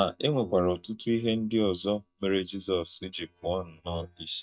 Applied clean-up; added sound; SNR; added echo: neural mask model DeepFilterNet 3.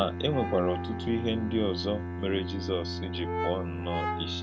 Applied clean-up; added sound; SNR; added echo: none; Brass instrument + Bowed string instrument; 3 dB; none.